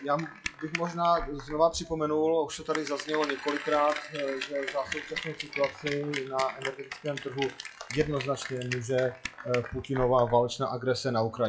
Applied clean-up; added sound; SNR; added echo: classical method WPE with log-MMSE.